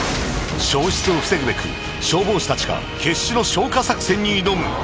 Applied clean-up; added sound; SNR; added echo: none; none; none; none.